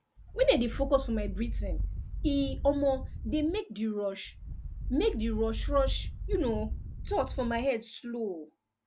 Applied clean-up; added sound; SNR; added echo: none; Thunder / Wind; 5 dB; none.